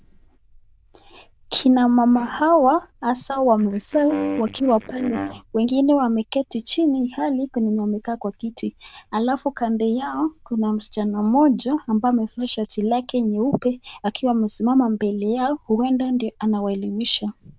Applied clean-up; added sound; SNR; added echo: neural diffusion model UNIVERSE++.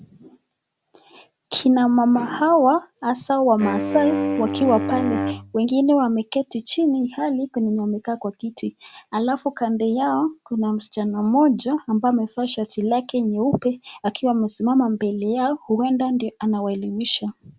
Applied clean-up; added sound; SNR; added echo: none; Wind instrument, woodwind instrument; 5 dB; none.